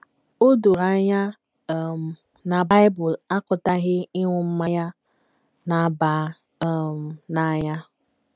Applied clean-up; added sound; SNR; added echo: none; none; none; none.